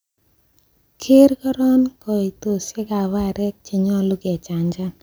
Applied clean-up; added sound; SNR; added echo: none; none; none; none.